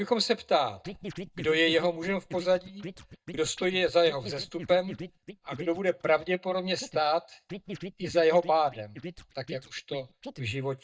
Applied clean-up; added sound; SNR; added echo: neural mask model DeepFilterNet 3.